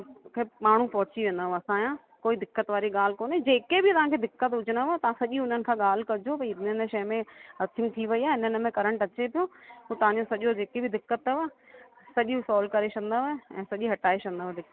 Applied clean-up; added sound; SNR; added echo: none; none; none; none.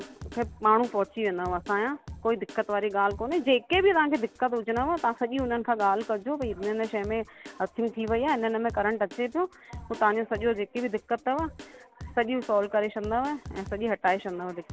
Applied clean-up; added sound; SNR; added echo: none; Drum kit; 18 dB; none.